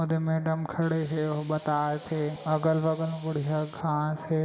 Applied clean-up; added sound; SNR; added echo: none; Hiss; 17 dB; reverberation time 1.4 s.